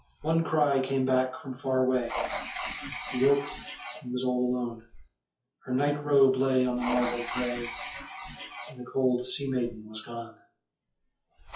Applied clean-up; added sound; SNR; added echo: classical method WPE with log-MMSE.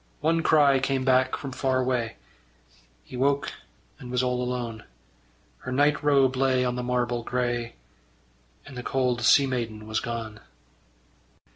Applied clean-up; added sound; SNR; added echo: none; none; none; none.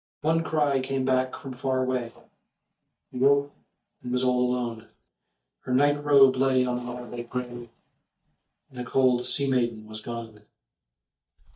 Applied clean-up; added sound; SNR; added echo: neural mask model DeepFilterNet 3.